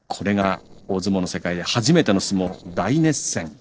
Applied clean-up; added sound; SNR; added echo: neural separator model SepFormer DNS4.